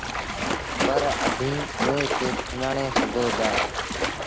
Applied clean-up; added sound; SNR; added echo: none; Splash, splatter; -2 dB; none.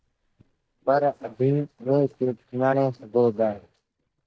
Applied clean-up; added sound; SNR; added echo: neural mask model DeepFilterNet 3.